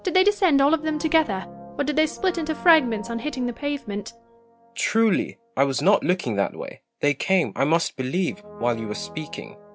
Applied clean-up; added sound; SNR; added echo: none; Brass instrument; 19 dB; none.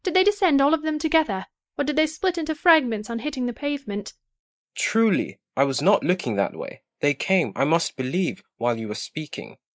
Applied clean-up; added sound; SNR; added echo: neural mask model Resemble Enhance denoiser.